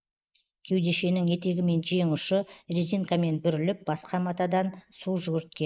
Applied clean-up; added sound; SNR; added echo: neural mask model Resemble Enhance denoiser.